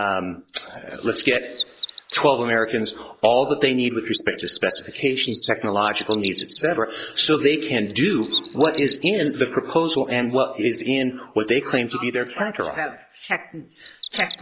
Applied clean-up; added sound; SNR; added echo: neural mask model Resemble Enhance denoiser.